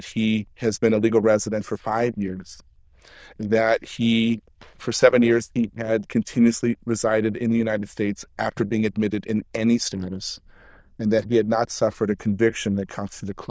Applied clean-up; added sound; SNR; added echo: neural diffusion model UNIVERSE++.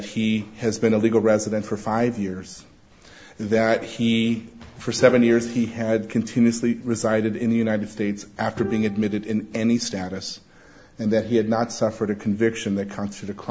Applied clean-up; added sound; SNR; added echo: none; Bowed string instrument; 18 dB; none.